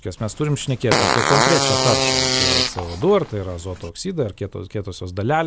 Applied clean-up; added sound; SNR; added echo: none; Fart; -2 dB; none.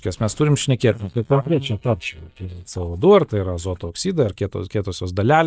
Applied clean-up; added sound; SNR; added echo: neural mask model DeepFilterNet 3.